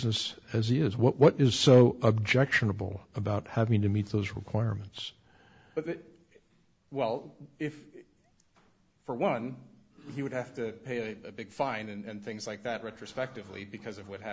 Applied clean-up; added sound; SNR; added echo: none; none; none; none.